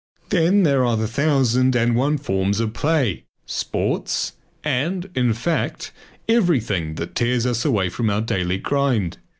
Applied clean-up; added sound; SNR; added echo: none; none; none; none.